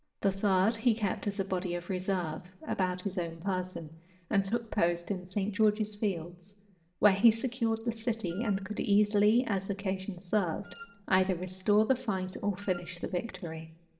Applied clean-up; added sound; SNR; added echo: none; Wind instrument, woodwind instrument; 19 dB; reverberation time 0.6 s.